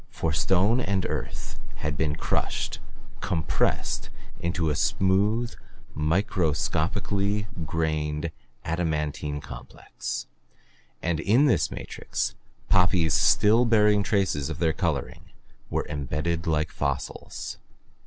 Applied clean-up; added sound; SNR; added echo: none; none; none; none.